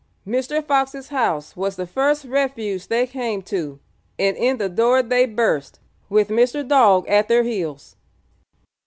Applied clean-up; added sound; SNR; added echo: none; none; none; none.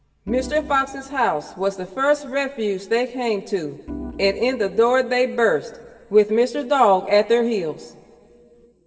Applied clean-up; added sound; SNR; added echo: none; Organ; 16 dB; reverberation time 2.3 s.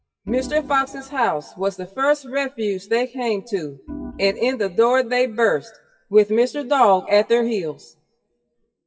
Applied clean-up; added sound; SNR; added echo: classical method WPE with log-MMSE.